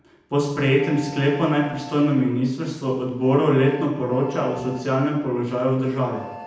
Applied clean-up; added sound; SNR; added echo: none; Train; 20 dB; reverberation time 0.9 s.